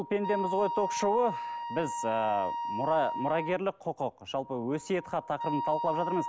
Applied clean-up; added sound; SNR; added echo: none; Wind instrument, woodwind instrument; 5 dB; none.